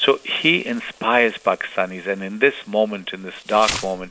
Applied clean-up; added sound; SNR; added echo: none; Insect; 15 dB; none.